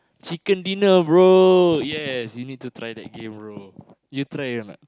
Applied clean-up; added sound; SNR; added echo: none; none; none; none.